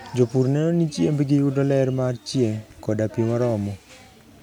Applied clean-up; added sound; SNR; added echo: none; none; none; none.